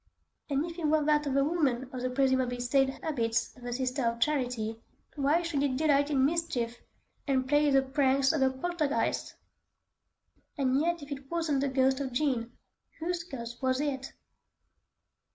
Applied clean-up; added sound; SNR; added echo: none; none; none; none.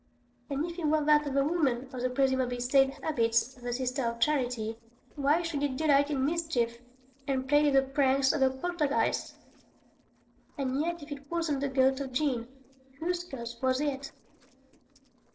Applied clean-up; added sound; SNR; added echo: neural separator model SepFormer DNS4.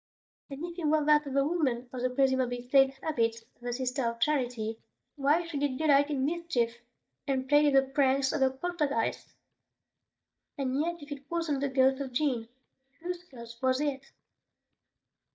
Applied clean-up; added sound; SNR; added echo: neural mask model DeepFilterNet 3.